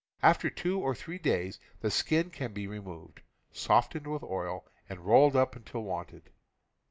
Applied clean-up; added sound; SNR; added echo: none; none; none; none.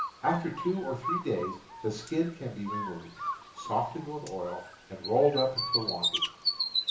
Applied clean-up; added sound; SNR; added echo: none; Bird; 3 dB; reverberation time 0.7 s.